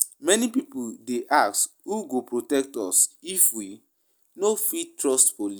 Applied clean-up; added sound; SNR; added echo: none; none; none; none.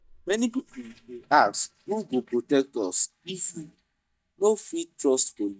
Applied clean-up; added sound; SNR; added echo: neural mask model DeepFilterNet 3.